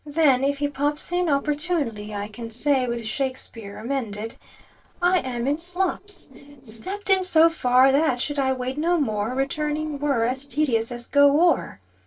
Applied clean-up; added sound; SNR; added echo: neural separator model SepFormer DNS4.